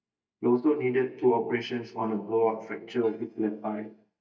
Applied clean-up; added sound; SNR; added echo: neural mask model DeepFilterNet 3.